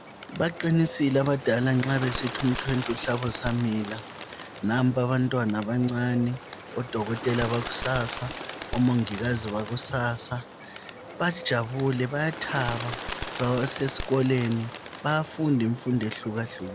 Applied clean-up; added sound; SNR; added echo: none; Bird; 11 dB; none.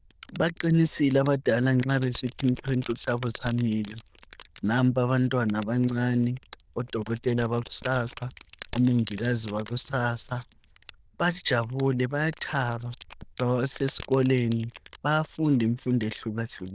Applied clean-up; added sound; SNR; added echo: neural diffusion model UNIVERSE++.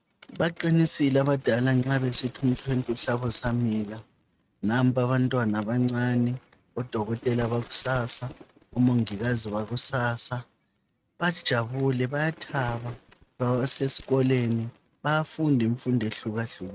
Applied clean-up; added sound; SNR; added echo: neural mask model RNNoise.